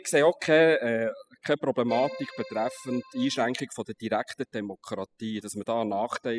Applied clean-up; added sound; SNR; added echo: classical method spectral subtraction.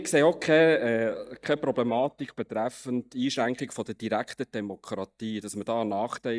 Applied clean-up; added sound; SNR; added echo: neural mask model DeepFilterNet 3.